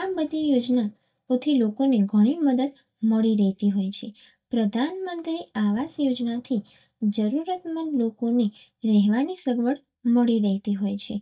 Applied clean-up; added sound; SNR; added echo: neural mask model DeepFilterNet 3.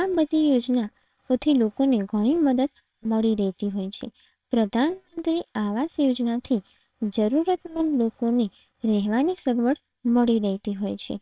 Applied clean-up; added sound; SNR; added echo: neural separator model SepFormer WHAMR!.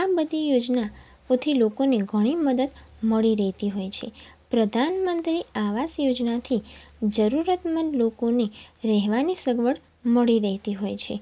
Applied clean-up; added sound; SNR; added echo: none; none; none; none.